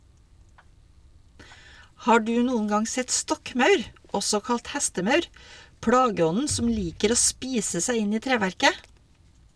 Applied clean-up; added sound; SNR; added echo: none; none; none; none.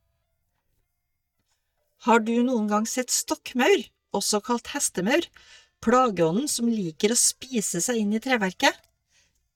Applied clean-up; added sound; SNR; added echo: neural mask model DeepFilterNet 3.